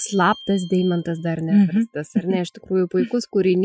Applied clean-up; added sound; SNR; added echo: classical method Wiener filter.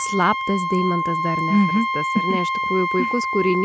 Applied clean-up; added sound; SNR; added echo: none; Wind instrument, woodwind instrument; 2 dB; none.